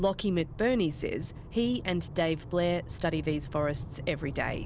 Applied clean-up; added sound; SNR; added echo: none; none; none; none.